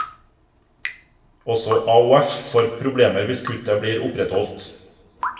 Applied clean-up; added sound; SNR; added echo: none; Drip; 14 dB; reverberation time 0.8 s.